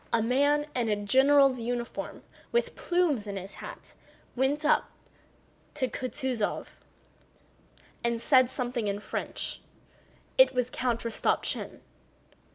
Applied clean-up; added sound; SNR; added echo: none; none; none; none.